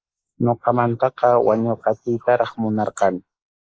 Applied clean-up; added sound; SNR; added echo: neural mask model Resemble Enhance denoiser.